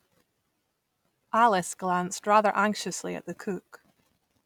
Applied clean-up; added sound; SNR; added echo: none; none; none; none.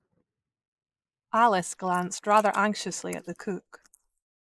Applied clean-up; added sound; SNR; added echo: neural mask model Resemble Enhance denoiser.